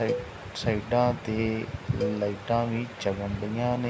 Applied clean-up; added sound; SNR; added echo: none; Cowbell; 11 dB; none.